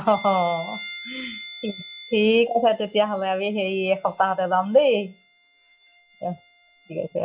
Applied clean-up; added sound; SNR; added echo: classical method log-MMSE.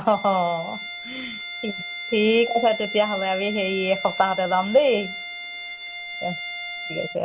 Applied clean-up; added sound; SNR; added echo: none; Bowed string instrument; 9 dB; none.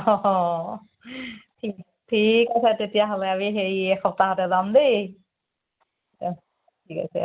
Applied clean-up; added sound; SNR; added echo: none; none; none; none.